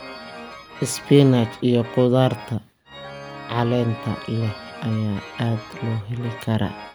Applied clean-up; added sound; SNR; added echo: none; Organ; 15 dB; none.